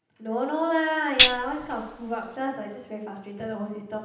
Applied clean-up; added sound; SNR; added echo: none; Tambourine; -5 dB; reverberation time 0.9 s.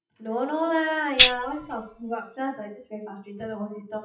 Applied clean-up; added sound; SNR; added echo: classical method WPE with log-MMSE.